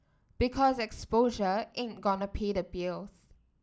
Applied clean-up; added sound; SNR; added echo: none; none; none; none.